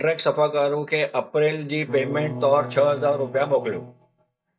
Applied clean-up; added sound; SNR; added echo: neural mask model DeepFilterNet 3.